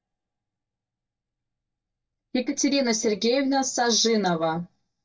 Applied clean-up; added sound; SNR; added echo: neural mask model DeepFilterNet 3.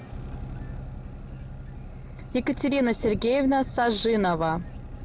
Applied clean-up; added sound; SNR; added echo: none; none; none; none.